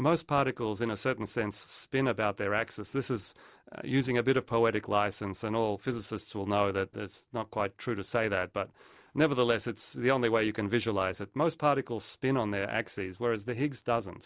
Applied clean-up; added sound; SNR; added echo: none; none; none; none.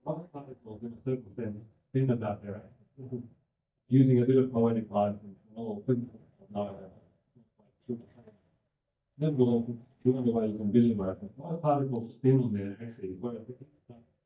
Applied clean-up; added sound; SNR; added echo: neural mask model DeepFilterNet 3.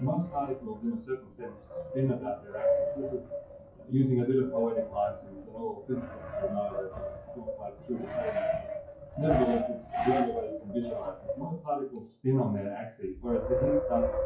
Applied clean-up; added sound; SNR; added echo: classical method WPE with log-MMSE.